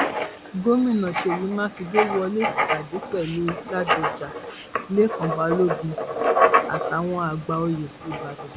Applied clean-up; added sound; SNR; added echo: none; Writing; 1 dB; none.